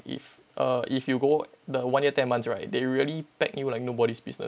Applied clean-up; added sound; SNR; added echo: none; none; none; none.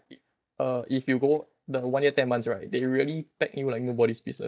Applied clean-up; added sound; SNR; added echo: neural mask model DeepFilterNet 3.